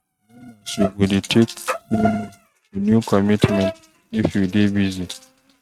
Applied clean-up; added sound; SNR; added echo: neural mask model RNNoise.